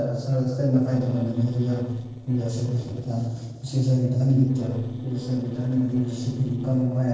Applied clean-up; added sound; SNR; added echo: neural separator model SepFormer DNS4.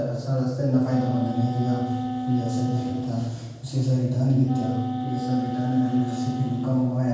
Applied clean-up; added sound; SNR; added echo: none; Wind instrument, woodwind instrument; 5 dB; reverberation time 1.2 s.